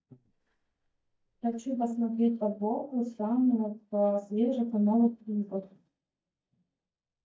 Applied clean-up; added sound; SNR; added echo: neural mask model DeepFilterNet 3.